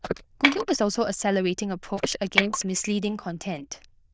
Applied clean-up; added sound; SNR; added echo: neural diffusion model UNIVERSE++.